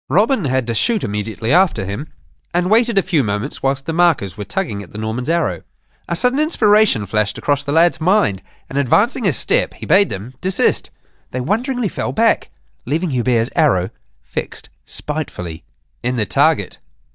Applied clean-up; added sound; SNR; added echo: neural mask model DeepFilterNet 3.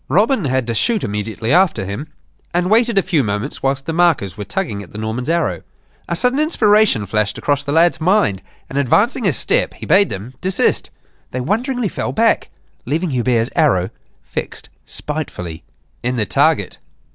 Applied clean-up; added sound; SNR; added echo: none; none; none; none.